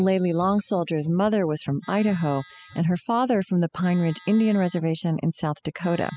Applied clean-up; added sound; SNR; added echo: classical method spectral subtraction.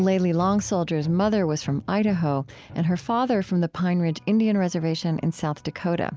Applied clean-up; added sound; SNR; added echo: none; none; none; none.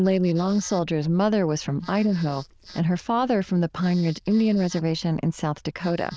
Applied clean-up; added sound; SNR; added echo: neural diffusion model UNIVERSE++.